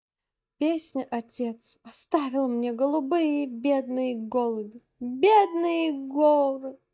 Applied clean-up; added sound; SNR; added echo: neural mask model DeepFilterNet 3.